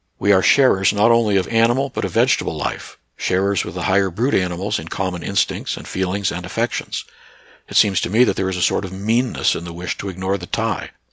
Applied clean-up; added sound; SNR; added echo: none; none; none; none.